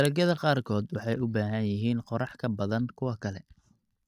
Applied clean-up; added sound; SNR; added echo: neural mask model DeepFilterNet 3.